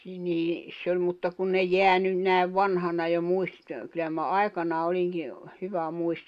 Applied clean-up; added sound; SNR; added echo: neural mask model Resemble Enhance denoiser.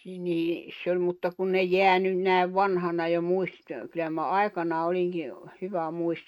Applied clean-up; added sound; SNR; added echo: neural mask model RNNoise.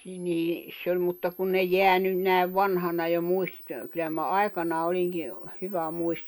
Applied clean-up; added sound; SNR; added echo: none; Camera; 18 dB; none.